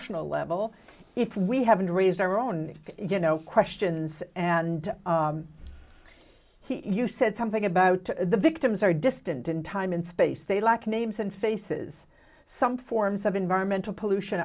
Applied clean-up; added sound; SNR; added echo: none; none; none; none.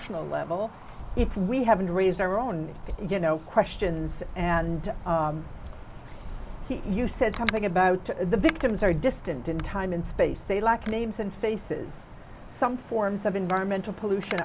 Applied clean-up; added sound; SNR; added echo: none; Wind; 9 dB; none.